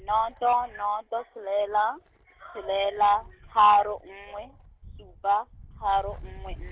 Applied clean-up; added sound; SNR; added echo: none; Wind; 19 dB; none.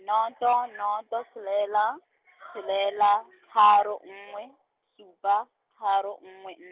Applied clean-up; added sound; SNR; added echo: none; none; none; none.